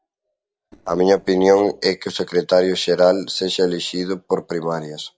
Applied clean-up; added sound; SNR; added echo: neural separator model SepFormer DNS4.